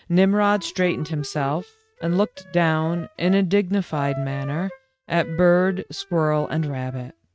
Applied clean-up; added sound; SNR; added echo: neural mask model RNNoise.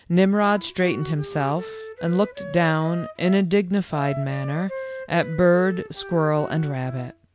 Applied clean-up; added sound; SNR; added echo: none; Wind instrument, woodwind instrument; 14 dB; none.